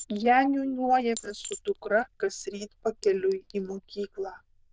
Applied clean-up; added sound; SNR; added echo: neural diffusion model UNIVERSE++.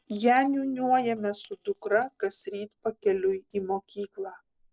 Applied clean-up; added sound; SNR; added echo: neural separator model SepFormer DNS4.